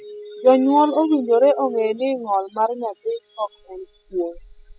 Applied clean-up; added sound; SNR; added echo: classical method spectral subtraction.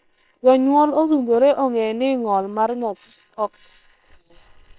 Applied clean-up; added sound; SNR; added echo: neural separator model SepFormer WHAM!.